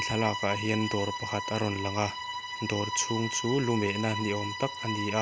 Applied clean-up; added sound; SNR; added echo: none; Bowed string instrument; 5 dB; none.